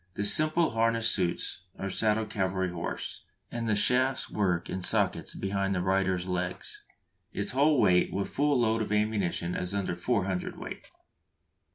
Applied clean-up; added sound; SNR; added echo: none; none; none; none.